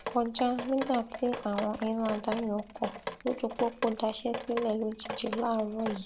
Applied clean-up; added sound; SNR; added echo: none; Drip; 9 dB; none.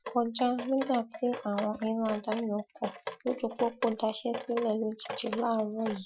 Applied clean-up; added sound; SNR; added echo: classical method Wiener filter.